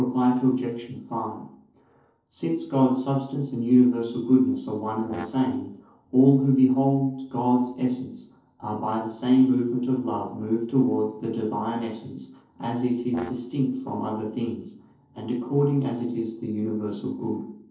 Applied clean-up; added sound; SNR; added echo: neural separator model SepFormer DNS4.